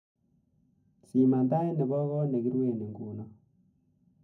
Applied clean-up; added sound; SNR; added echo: none; none; none; reverberation time 0.3 s.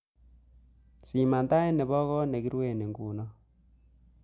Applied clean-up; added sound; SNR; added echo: none; none; none; none.